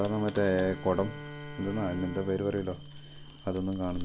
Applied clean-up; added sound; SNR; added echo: none; Chewing, mastication + Bowed string instrument; 10 dB; none.